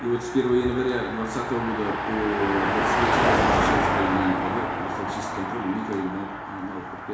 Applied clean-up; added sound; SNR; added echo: none; Car passing by; -2 dB; reverberation time 0.7 s.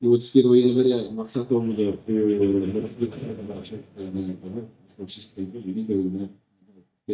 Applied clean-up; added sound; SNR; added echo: neural mask model DeepFilterNet 3.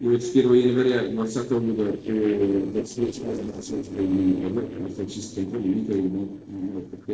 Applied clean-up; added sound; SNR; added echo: neural separator model SepFormer DNS4.